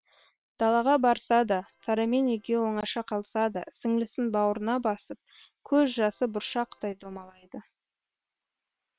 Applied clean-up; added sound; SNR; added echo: neural separator model SepFormer WHAM!.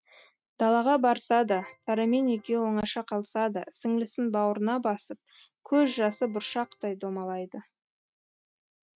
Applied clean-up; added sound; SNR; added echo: neural mask model RNNoise.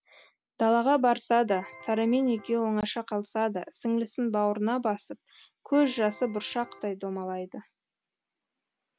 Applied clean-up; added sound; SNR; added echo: none; Electric guitar; 19 dB; none.